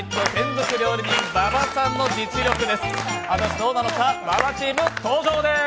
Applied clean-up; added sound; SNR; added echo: none; none; none; none.